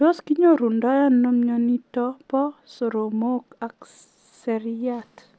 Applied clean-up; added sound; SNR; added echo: none; none; none; none.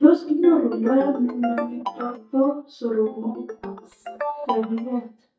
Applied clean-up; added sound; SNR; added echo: neural mask model DeepFilterNet 3.